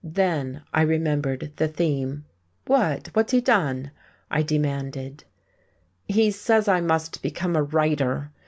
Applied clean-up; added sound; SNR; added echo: none; none; none; none.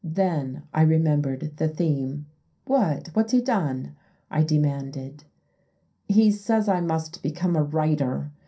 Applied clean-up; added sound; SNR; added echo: none; none; none; reverberation time 0.3 s.